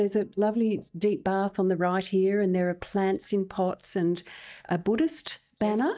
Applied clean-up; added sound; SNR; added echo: neural mask model DeepFilterNet 3.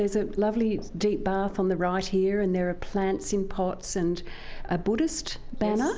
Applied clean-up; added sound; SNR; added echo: none; none; none; none.